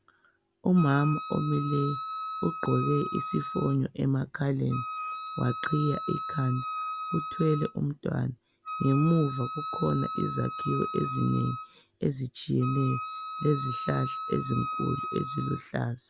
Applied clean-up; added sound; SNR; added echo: none; Wind instrument, woodwind instrument; 7 dB; none.